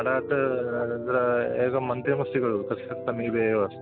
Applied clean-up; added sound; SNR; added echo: none; Piano; 10 dB; none.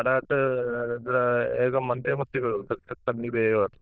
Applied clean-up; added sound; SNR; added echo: neural diffusion model UNIVERSE++.